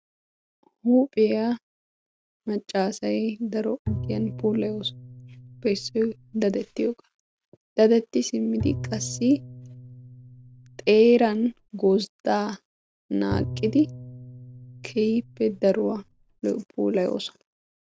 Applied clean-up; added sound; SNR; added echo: none; Bowed string instrument; 11 dB; none.